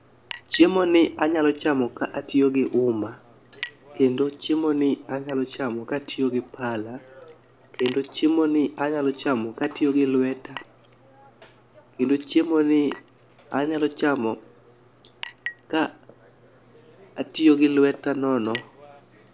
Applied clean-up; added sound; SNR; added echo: none; Chink, clink; 15 dB; none.